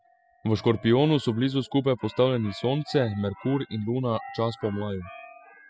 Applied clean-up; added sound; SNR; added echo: classical method spectral subtraction.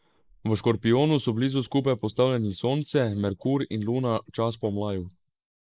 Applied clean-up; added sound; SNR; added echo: neural mask model Resemble Enhance denoiser.